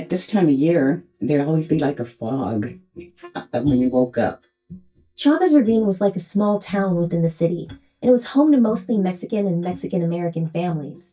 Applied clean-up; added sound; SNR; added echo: neural mask model DeepFilterNet 3.